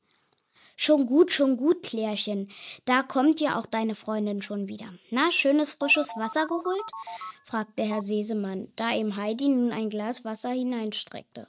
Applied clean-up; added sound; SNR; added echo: neural mask model RNNoise.